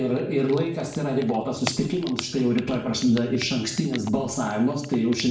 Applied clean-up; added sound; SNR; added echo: none; Typing; 17 dB; reverberation time 0.5 s.